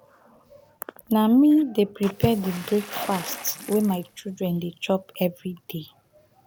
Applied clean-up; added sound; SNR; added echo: none; Water / Splash, splatter; 14 dB; none.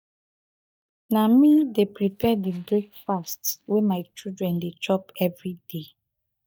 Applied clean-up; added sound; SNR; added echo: neural mask model DeepFilterNet 3.